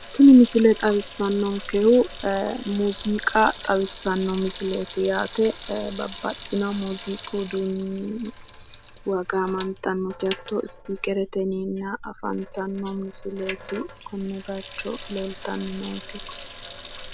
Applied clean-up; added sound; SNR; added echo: none; Sink (filling or washing) / Water tap, faucet; 11 dB; none.